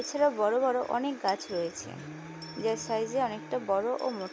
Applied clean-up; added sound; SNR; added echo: none; Coin (dropping) / Dishes, pots, and pans + Alarm; 17 dB; none.